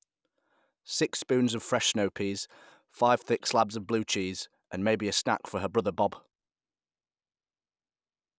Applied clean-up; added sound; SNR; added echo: none; none; none; none.